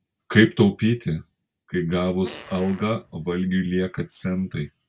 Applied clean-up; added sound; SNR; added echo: none; Fart; 20 dB; none.